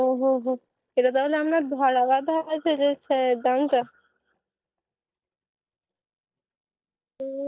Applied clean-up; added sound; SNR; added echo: neural mask model DeepFilterNet 3.